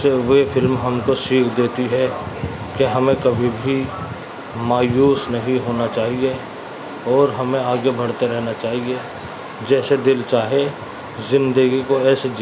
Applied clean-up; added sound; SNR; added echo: none; none; none; none.